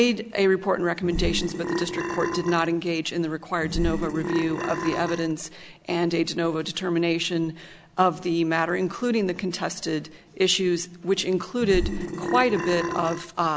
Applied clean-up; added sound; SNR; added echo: none; Burping, eructation; 4 dB; none.